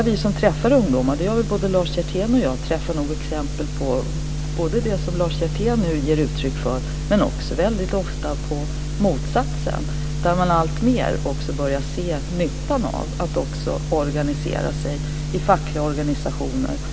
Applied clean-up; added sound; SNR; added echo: none; none; none; none.